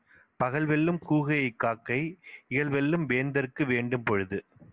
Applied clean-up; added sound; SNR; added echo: none; none; none; none.